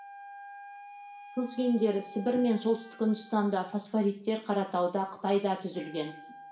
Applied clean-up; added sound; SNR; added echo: none; Wind instrument, woodwind instrument; 19 dB; reverberation time 0.5 s.